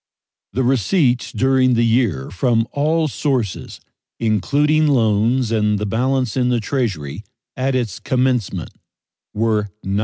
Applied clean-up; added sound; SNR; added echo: none; none; none; none.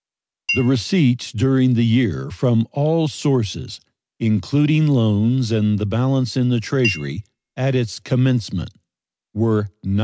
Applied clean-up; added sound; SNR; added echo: none; Chink, clink; 11 dB; none.